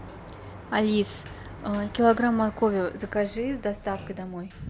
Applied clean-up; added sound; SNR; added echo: none; Sliding door; 15 dB; none.